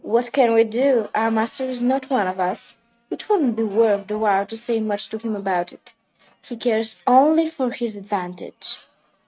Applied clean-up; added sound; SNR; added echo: neural mask model RNNoise.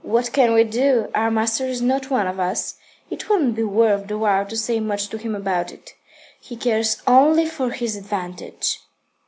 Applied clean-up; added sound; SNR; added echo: none; none; none; none.